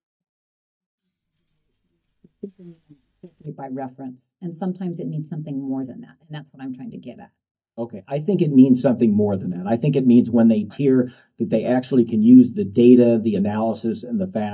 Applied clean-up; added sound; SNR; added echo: neural mask model DeepFilterNet 3.